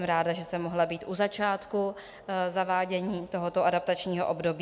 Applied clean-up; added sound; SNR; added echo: none; none; none; none.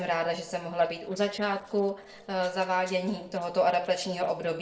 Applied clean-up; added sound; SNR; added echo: neural separator model SepFormer DNS4.